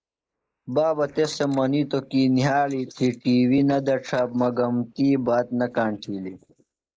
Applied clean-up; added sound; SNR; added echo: neural mask model Resemble Enhance denoiser.